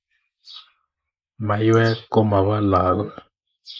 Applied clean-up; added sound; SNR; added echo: neural mask model Resemble Enhance denoiser.